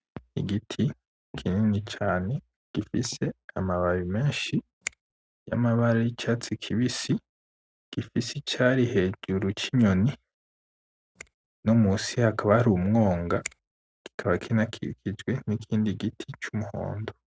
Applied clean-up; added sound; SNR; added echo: neural mask model RNNoise.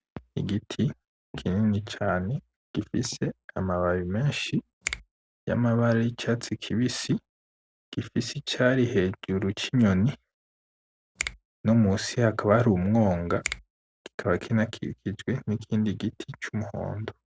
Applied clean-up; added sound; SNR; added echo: none; Finger snapping; 14 dB; none.